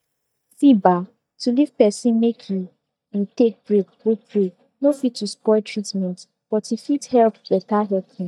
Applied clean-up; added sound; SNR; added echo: neural mask model DeepFilterNet 3.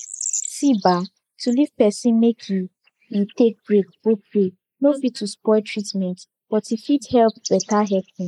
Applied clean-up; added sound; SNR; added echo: neural mask model Resemble Enhance denoiser.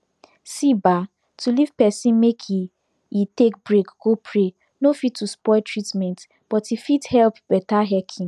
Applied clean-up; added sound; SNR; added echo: none; none; none; none.